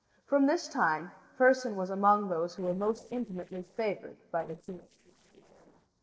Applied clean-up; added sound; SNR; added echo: neural separator model SepFormer DNS4.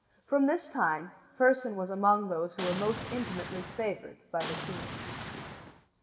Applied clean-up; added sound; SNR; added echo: none; Boom; 8 dB; reverberation time 2.3 s.